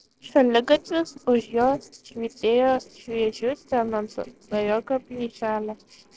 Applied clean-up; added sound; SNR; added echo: neural separator model SepFormer DNS4.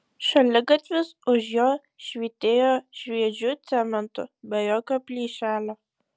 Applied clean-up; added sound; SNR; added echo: none; none; none; none.